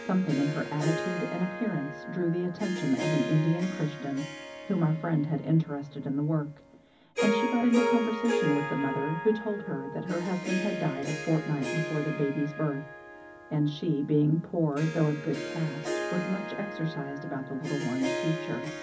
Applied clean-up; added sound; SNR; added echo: none; Harp; 6 dB; reverberation time 0.4 s.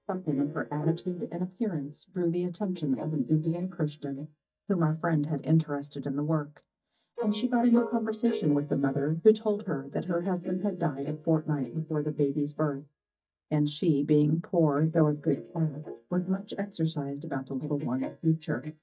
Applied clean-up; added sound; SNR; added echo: neural mask model DeepFilterNet 3.